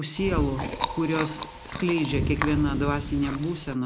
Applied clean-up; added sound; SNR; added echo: none; Chewing, mastication; 4 dB; none.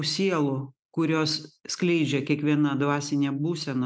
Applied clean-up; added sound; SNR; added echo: none; none; none; none.